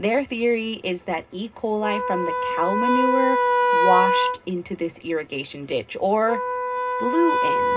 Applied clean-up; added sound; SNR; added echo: none; Wind instrument, woodwind instrument; -1 dB; reverberation time 0.2 s.